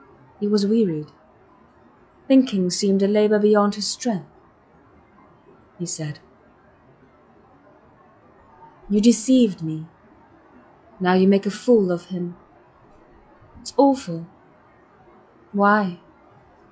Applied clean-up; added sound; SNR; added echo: classical method log-MMSE.